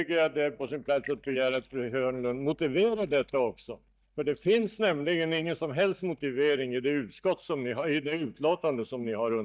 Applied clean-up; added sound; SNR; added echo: neural mask model DeepFilterNet 3.